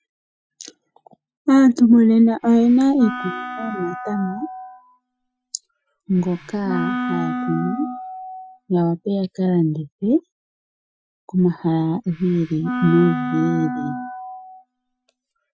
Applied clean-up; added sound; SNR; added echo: classical method Wiener filter.